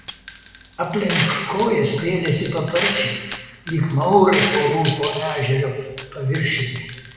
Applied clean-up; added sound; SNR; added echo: none; Gunshot, gunfire; 4 dB; reverberation time 1.2 s.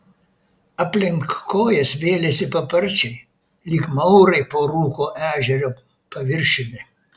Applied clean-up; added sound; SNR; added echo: none; none; none; none.